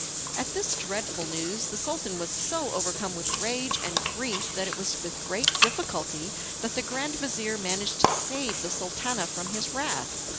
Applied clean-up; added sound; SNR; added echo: none; Bathtub (filling or washing) / Water; -2 dB; none.